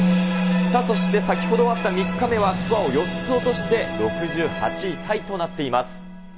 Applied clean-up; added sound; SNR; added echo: none; Musical instrument; 2 dB; none.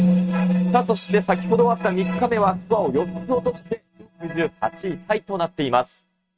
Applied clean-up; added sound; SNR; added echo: neural mask model RNNoise.